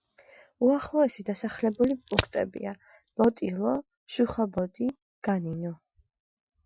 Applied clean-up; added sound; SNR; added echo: classical method Wiener filter.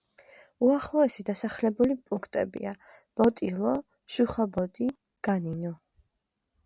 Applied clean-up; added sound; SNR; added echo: none; none; none; none.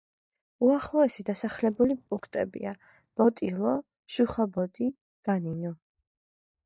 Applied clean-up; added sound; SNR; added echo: neural mask model DeepFilterNet 3.